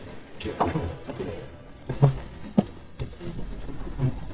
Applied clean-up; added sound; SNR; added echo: neural mask model DeepFilterNet 3.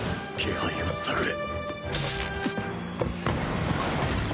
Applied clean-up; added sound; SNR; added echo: none; none; none; none.